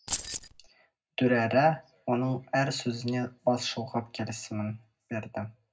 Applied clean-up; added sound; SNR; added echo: none; Keys jangling; 6 dB; reverberation time 0.4 s.